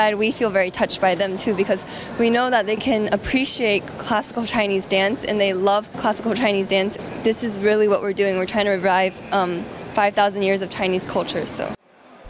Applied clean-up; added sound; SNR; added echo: none; none; none; none.